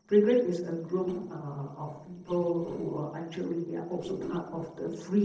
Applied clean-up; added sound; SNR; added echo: neural separator model SepFormer DNS4.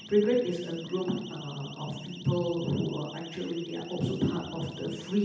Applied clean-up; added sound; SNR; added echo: none; Siren; 17 dB; reverberation time 0.8 s.